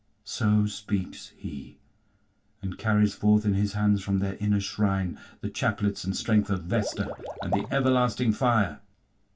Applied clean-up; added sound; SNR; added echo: none; Liquid; 12 dB; reverberation time 0.2 s.